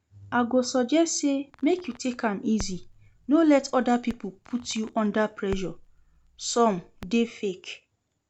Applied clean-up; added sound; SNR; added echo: none; Crackle; 18 dB; none.